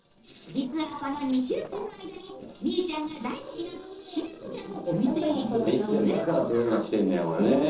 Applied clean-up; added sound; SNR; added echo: neural separator model SepFormer DNS4.